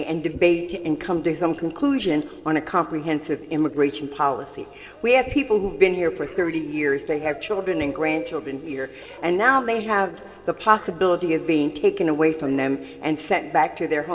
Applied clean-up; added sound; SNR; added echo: neural separator model SepFormer DNS4.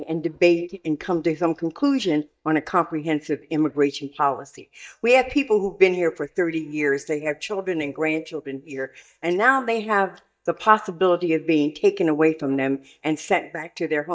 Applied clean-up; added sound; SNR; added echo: neural mask model DeepFilterNet 3.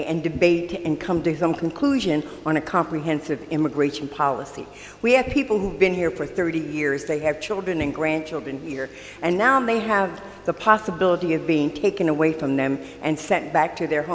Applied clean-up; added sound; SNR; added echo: none; none; none; none.